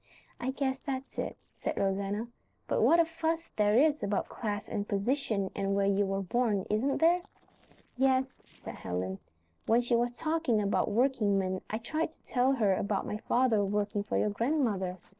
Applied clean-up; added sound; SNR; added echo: neural separator model SepFormer DNS4.